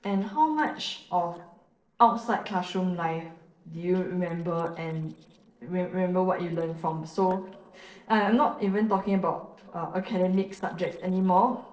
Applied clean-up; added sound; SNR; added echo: neural separator model SepFormer DNS4.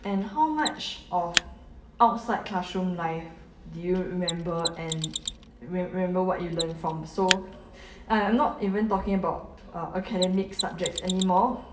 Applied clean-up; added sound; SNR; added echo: none; Mechanisms; 9 dB; reverberation time 1.1 s.